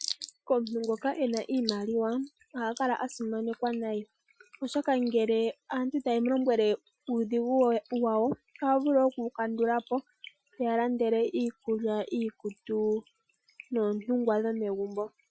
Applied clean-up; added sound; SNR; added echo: classical method Wiener filter.